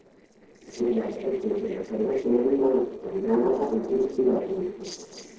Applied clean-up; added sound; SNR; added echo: neural separator model SepFormer DNS4.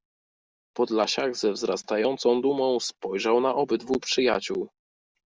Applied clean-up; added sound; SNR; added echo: none; none; none; none.